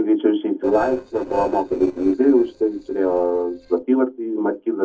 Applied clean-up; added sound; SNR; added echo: neural separator model SepFormer DNS4.